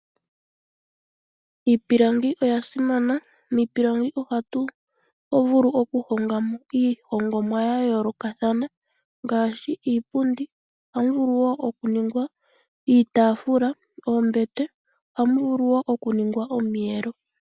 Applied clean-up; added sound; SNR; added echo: none; none; none; none.